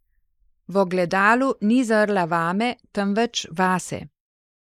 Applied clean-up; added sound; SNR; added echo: neural mask model Resemble Enhance denoiser.